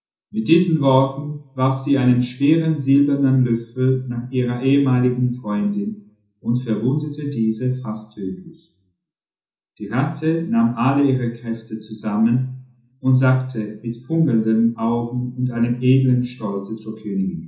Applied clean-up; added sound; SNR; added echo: none; none; none; reverberation time 0.6 s.